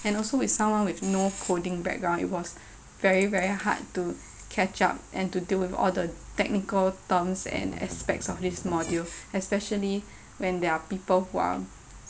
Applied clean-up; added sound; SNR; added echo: none; Strum; 12 dB; none.